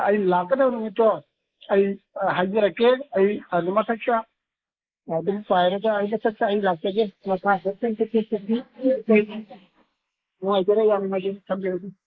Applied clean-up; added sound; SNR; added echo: neural mask model Resemble Enhance denoiser.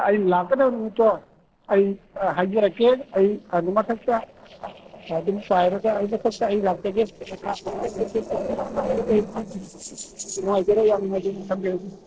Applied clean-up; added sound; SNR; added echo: neural separator model SepFormer DNS4.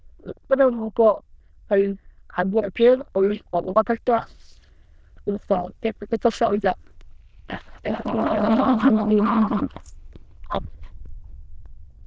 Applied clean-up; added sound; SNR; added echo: neural diffusion model UNIVERSE++.